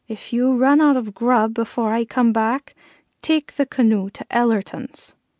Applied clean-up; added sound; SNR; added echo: none; none; none; none.